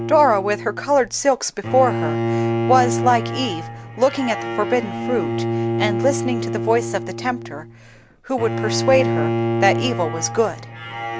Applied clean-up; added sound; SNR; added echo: none; Bowed string instrument; 3 dB; none.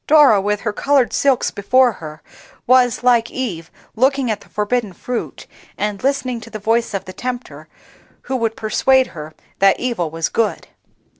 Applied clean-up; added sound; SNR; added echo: none; none; none; none.